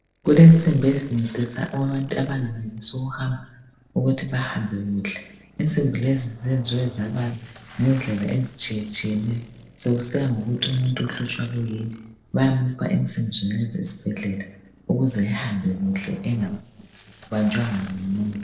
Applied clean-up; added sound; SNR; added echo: neural separator model SepFormer DNS4.